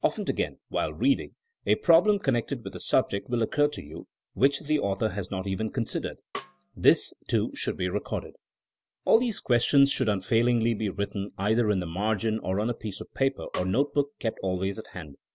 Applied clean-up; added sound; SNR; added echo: none; Snare drum; 17 dB; none.